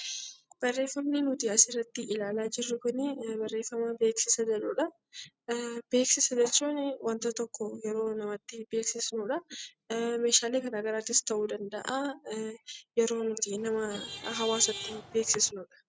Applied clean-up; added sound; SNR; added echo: none; Traffic noise, roadway noise / Vehicle horn, car horn, honking; 10 dB; none.